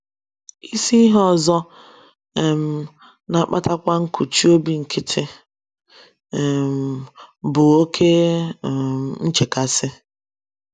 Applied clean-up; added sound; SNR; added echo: none; none; none; none.